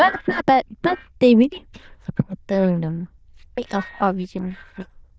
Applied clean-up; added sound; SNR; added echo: neural diffusion model UNIVERSE++.